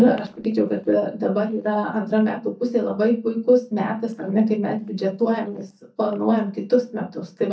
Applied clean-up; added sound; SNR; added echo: neural mask model DeepFilterNet 3.